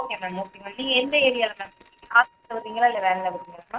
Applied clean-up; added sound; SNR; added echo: neural mask model RNNoise.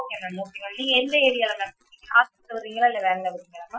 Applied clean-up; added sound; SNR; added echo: classical method Wiener filter.